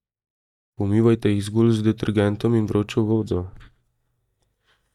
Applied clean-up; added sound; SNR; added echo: neural mask model DeepFilterNet 3.